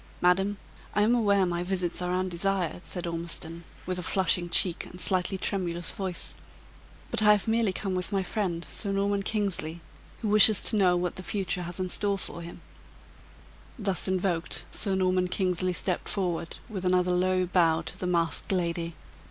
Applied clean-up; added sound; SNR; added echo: none; none; none; none.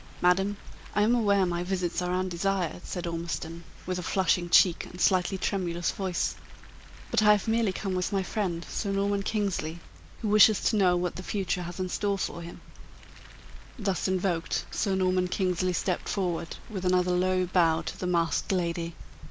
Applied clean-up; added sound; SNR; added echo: none; Car; 14 dB; none.